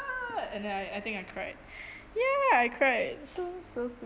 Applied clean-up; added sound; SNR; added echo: none; none; none; none.